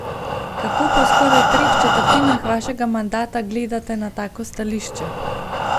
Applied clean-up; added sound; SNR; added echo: none; Breathing; -3 dB; none.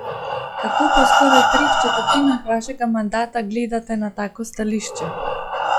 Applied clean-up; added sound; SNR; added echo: classical method log-MMSE.